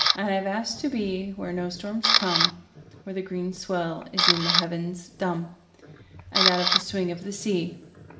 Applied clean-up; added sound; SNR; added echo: none; Camera; -1 dB; reverberation time 0.7 s.